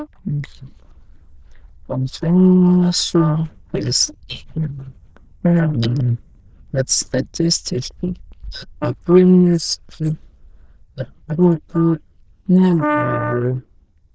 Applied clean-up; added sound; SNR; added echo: neural diffusion model UNIVERSE++.